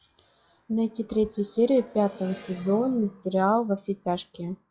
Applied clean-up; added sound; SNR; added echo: classical method log-MMSE.